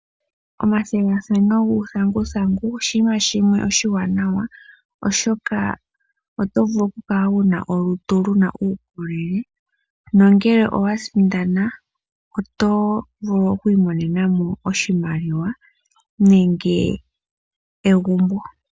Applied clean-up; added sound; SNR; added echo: none; none; none; none.